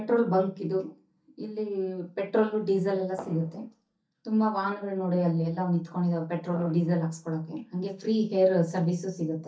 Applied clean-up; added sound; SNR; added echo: neural mask model DeepFilterNet 3.